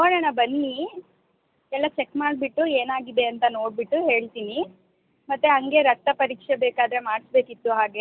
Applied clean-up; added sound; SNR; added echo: none; none; none; none.